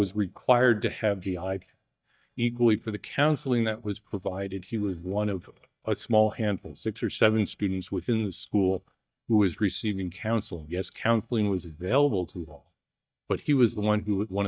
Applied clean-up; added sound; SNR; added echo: neural mask model DeepFilterNet 3.